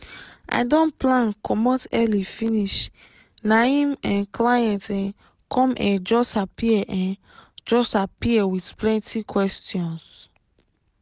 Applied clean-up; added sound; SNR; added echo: none; none; none; none.